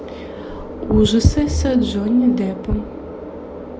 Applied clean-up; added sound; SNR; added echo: none; none; none; none.